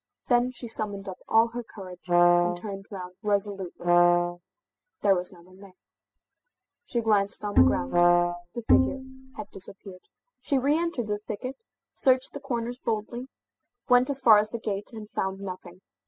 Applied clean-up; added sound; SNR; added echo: classical method spectral subtraction.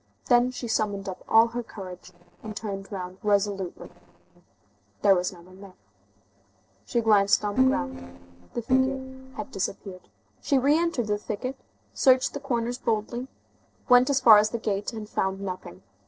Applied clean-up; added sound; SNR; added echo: neural separator model SepFormer DNS4.